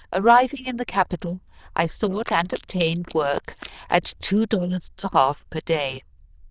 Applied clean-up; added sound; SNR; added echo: neural diffusion model UNIVERSE++.